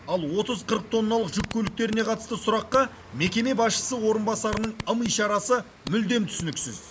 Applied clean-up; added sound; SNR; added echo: none; Fart; 15 dB; none.